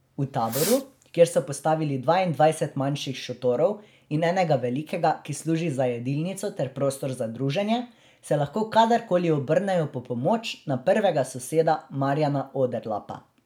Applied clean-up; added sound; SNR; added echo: none; Fireworks; 11 dB; none.